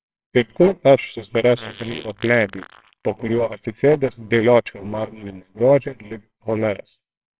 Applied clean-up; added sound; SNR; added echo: neural separator model SepFormer WHAMR!.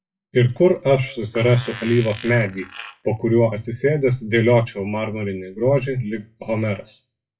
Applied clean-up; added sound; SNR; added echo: classical method WPE with log-MMSE.